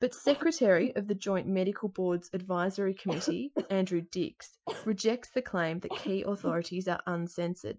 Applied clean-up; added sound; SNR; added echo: classical method Wiener filter.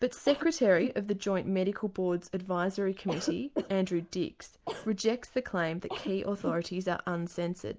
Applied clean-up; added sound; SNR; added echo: none; Cough; 11 dB; none.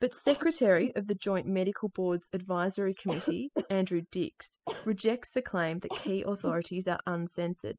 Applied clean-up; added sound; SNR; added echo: classical method spectral subtraction.